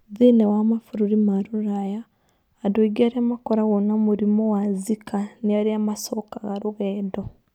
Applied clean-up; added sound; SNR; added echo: none; none; none; none.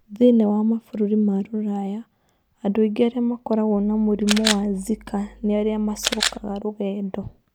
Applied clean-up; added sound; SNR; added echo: none; Camera; 7 dB; none.